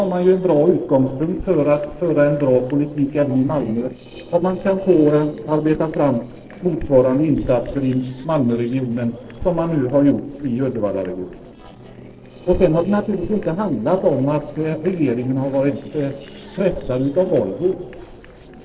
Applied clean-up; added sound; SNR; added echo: neural separator model SepFormer DNS4.